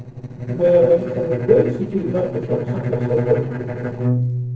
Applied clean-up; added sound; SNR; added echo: neural separator model SepFormer DNS4.